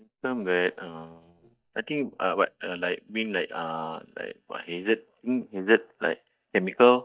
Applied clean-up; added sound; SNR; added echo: neural mask model DeepFilterNet 3.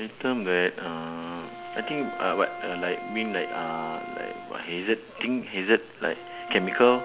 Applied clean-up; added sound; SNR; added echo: none; Bowed string instrument; 11 dB; none.